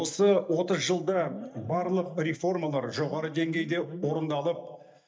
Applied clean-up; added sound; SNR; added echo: neural mask model DeepFilterNet 3.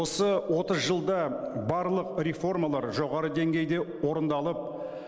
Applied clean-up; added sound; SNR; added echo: none; none; none; none.